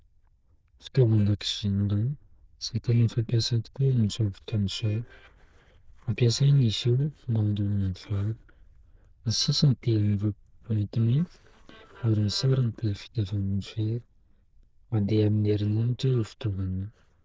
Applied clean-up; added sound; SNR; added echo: neural diffusion model UNIVERSE++.